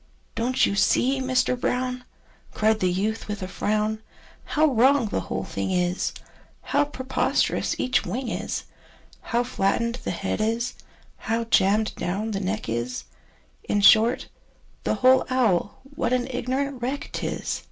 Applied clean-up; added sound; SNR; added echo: none; none; none; reverberation time 0.2 s.